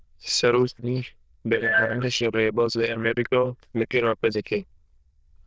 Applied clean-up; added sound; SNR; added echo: neural diffusion model UNIVERSE++.